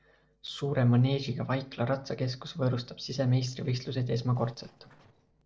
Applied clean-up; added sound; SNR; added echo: neural separator model SepFormer DNS4.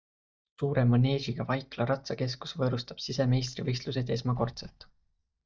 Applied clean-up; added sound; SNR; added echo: neural mask model DeepFilterNet 3.